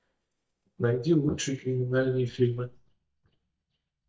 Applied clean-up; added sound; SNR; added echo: neural mask model DeepFilterNet 3.